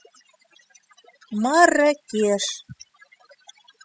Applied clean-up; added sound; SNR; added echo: classical method spectral subtraction.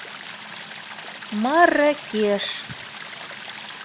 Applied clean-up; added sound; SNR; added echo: none; Stream; 11 dB; none.